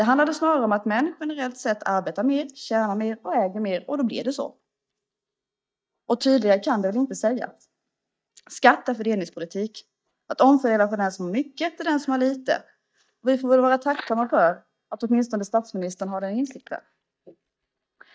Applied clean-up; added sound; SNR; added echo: neural mask model DeepFilterNet 3.